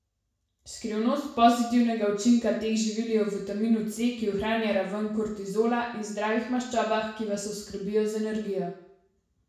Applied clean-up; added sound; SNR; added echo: none; none; none; reverberation time 0.7 s.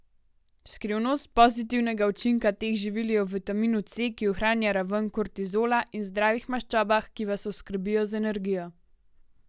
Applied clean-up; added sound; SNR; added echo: none; none; none; none.